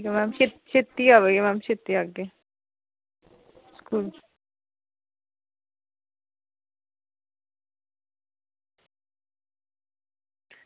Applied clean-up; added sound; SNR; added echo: none; none; none; none.